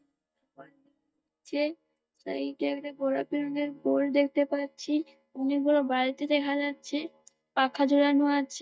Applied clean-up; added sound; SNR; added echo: neural mask model DeepFilterNet 3.